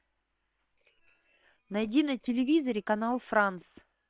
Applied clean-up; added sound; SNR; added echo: neural separator model SepFormer WHAM!.